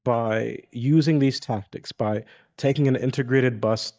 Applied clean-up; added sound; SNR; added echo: neural mask model DeepFilterNet 3.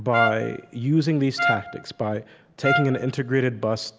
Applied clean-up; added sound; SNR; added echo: none; Trumpet; 4 dB; none.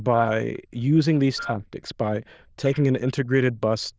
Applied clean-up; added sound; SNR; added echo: neural diffusion model UNIVERSE++.